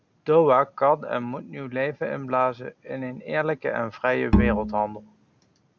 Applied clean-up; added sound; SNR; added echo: none; Bowed string instrument; 0 dB; none.